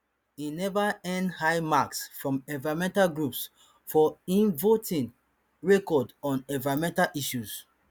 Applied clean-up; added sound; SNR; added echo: none; none; none; none.